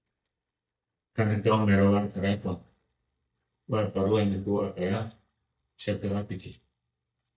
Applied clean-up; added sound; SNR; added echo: neural mask model DeepFilterNet 3.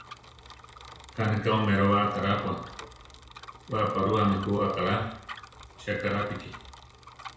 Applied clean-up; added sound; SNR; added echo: none; Bicycle; 17 dB; reverberation time 0.5 s.